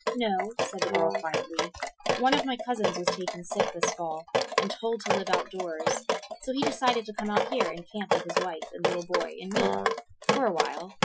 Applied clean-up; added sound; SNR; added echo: classical method Wiener filter.